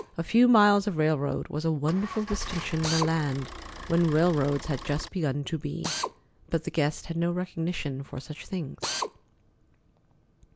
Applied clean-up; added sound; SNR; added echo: none; Drill + Idling / Engine starting / Motor vehicle (road); 12 dB; none.